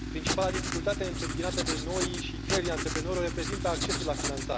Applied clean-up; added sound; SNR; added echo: none; Tools + Writing; -1 dB; none.